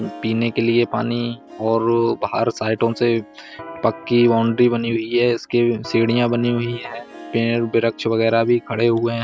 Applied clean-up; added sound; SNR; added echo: none; Harp + Electric guitar; 20 dB; none.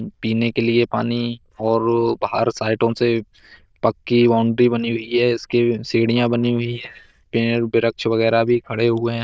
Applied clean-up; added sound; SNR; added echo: neural diffusion model UNIVERSE++.